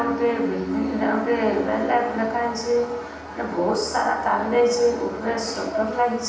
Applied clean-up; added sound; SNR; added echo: none; none; none; reverberation time 0.8 s.